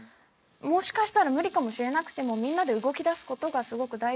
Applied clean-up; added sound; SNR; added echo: neural mask model Resemble Enhance denoiser.